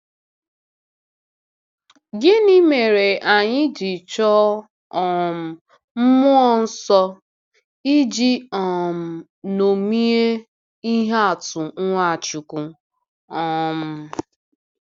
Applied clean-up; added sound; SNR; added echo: none; none; none; none.